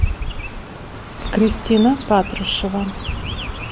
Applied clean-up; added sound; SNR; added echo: none; Chirp, tweet; 5 dB; none.